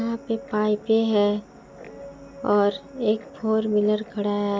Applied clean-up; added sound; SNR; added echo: none; Guitar; 19 dB; none.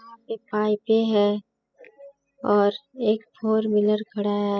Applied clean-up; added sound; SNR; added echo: classical method spectral subtraction.